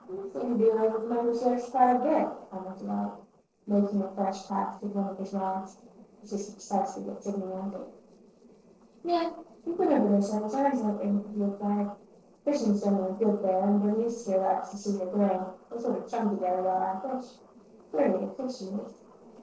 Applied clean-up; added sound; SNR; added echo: neural separator model SepFormer DNS4.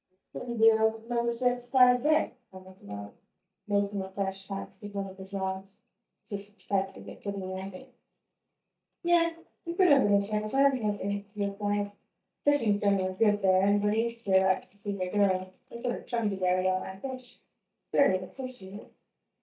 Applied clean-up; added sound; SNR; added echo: neural mask model DeepFilterNet 3.